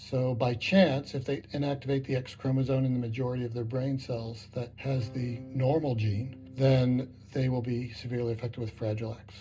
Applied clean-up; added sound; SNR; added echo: none; Electric guitar / Strum; 17 dB; reverberation time 0.2 s.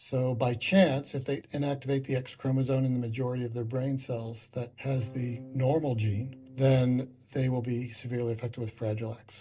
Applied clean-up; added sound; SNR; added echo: neural separator model SepFormer DNS4.